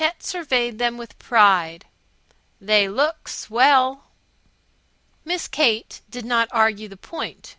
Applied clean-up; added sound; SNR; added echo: none; none; none; none.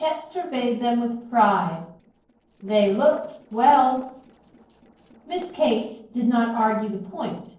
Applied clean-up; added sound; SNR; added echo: neural separator model SepFormer DNS4.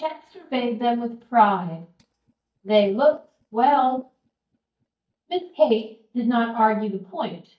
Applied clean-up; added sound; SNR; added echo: neural mask model DeepFilterNet 3.